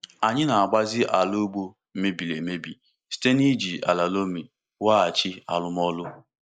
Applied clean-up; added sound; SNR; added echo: neural mask model Resemble Enhance denoiser.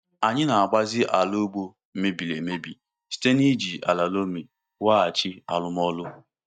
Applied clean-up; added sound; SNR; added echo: neural mask model DeepFilterNet 3.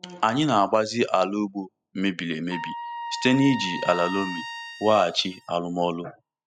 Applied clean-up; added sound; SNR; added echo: classical method spectral subtraction.